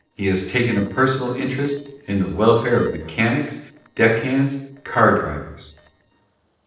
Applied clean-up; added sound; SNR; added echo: neural separator model SepFormer DNS4.